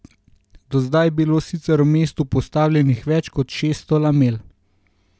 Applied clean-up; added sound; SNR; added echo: none; none; none; none.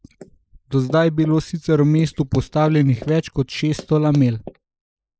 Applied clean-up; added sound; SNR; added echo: neural mask model Resemble Enhance denoiser.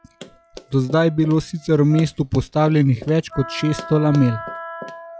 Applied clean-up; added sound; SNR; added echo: classical method log-MMSE.